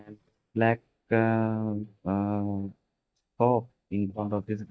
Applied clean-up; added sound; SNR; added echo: neural mask model DeepFilterNet 3.